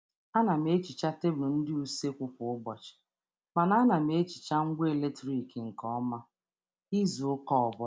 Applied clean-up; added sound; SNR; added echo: none; none; none; none.